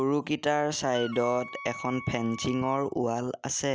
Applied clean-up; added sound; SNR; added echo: none; Wind instrument, woodwind instrument; 13 dB; none.